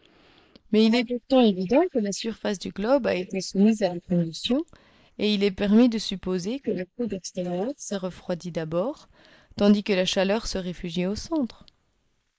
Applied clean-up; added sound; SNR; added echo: neural mask model Resemble Enhance denoiser.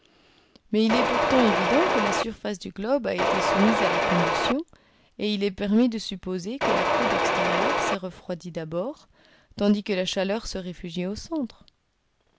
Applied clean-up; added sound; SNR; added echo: none; Mechanisms; -4 dB; none.